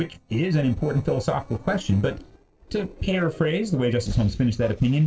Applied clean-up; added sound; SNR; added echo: neural separator model SepFormer DNS4.